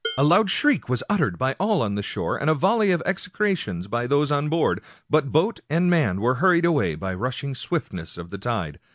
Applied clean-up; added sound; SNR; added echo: none; Dishes, pots, and pans; 13 dB; none.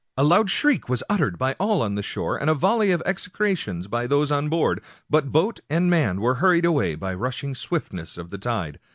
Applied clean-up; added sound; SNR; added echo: none; none; none; none.